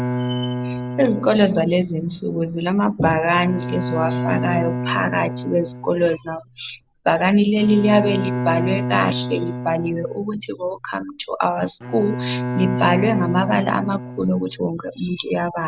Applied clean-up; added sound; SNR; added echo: none; Bowed string instrument; 6 dB; none.